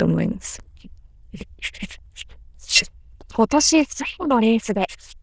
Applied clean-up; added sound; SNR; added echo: neural diffusion model UNIVERSE++.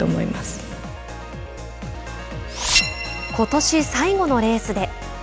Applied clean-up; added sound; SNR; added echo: none; none; none; none.